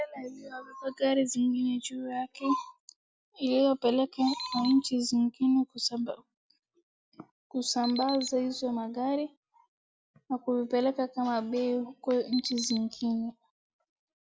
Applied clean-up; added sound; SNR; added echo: none; Alarm; 11 dB; none.